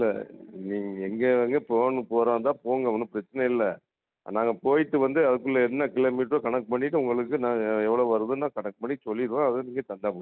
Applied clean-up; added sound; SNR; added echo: none; none; none; none.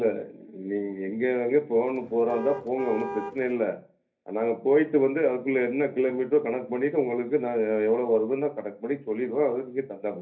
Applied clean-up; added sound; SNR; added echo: none; Car; 10 dB; reverberation time 0.3 s.